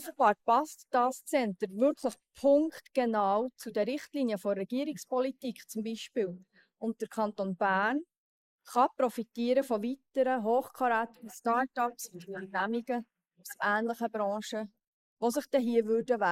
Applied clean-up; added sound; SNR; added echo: neural mask model Resemble Enhance denoiser.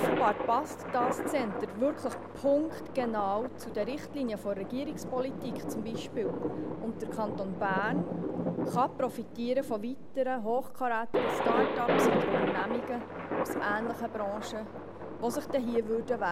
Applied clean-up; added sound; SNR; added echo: none; Thunder; 1 dB; none.